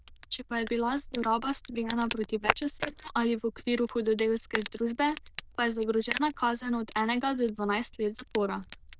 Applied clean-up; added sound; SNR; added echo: neural diffusion model UNIVERSE++.